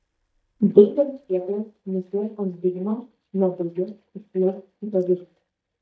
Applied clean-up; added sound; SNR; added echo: neural mask model DeepFilterNet 3.